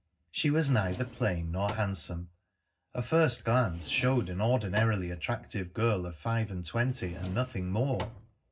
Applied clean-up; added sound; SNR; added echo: none; Drawer open or close; 14 dB; reverberation time 0.4 s.